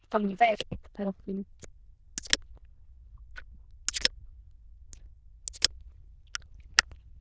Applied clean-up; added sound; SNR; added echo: neural diffusion model UNIVERSE++.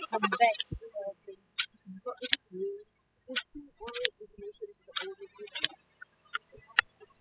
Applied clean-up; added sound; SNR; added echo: classical method spectral subtraction.